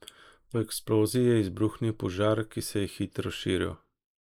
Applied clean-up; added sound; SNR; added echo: neural mask model Resemble Enhance denoiser.